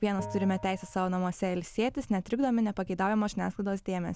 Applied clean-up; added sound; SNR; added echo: none; Bell; 16 dB; none.